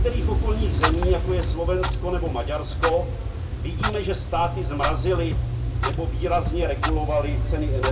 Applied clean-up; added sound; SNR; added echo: none; Clock; -3 dB; reverberation time 0.2 s.